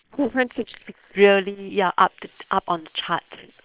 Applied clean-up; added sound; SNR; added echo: neural separator model SepFormer WHAM!.